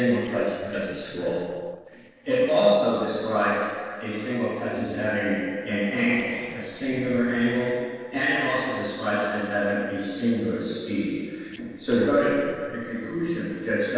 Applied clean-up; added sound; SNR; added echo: neural separator model SepFormer DNS4.